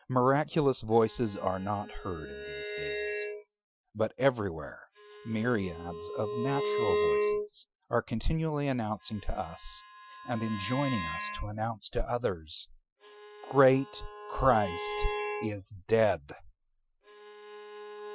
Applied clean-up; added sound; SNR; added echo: classical method Wiener filter.